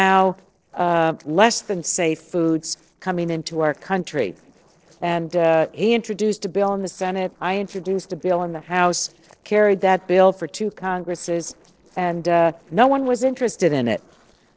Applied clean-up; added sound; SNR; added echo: neural separator model SepFormer DNS4.